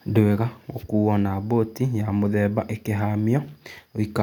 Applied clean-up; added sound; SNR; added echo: none; none; none; none.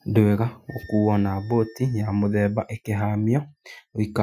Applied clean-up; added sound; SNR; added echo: classical method Wiener filter.